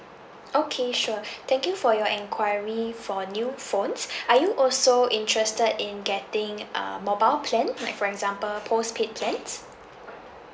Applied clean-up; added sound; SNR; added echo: none; none; none; none.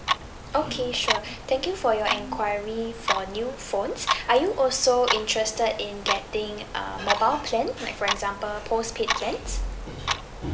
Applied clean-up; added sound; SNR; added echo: none; Clock; 5 dB; none.